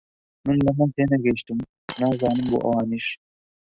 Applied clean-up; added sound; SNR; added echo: neural mask model RNNoise.